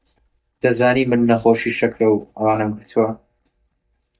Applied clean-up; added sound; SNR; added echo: neural mask model DeepFilterNet 3.